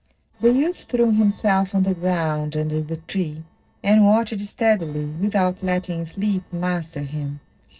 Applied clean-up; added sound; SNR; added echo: neural separator model SepFormer DNS4.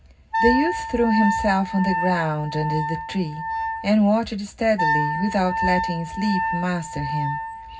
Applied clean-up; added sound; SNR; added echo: none; Wind instrument, woodwind instrument; 3 dB; reverberation time 0.4 s.